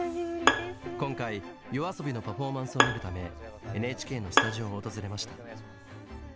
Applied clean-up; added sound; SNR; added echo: none; Bowed string instrument; -2 dB; none.